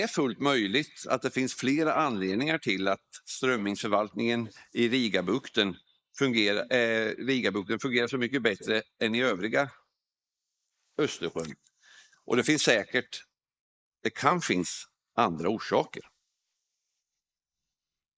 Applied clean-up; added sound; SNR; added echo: neural mask model Resemble Enhance denoiser.